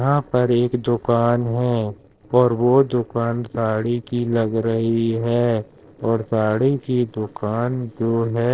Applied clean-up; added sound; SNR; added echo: neural separator model SepFormer DNS4.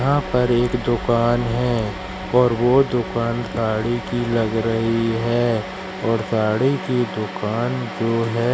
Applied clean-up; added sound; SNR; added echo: none; Wind; 18 dB; none.